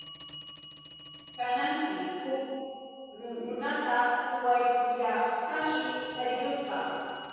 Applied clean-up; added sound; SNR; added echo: none; Telephone; 10 dB; reverberation time 2.2 s.